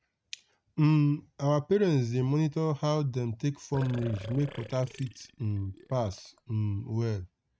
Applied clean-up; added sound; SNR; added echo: neural mask model RNNoise.